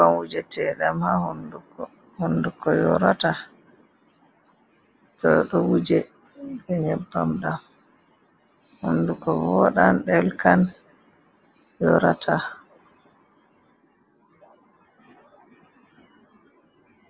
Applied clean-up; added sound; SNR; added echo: none; none; none; none.